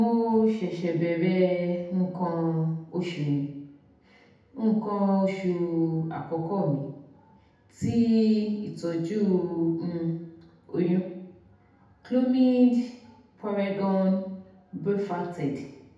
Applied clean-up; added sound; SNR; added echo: none; none; none; reverberation time 0.8 s.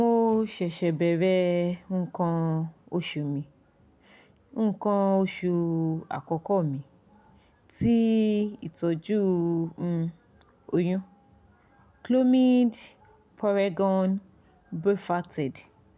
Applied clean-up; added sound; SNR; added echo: none; none; none; none.